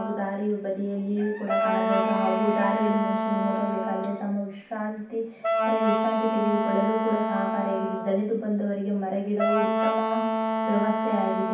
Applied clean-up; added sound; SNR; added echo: none; Wind instrument, woodwind instrument; -1 dB; reverberation time 0.6 s.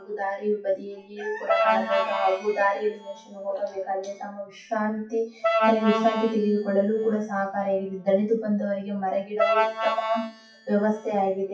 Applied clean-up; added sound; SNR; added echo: classical method WPE with log-MMSE.